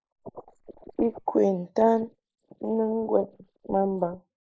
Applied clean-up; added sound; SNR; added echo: neural mask model Resemble Enhance denoiser.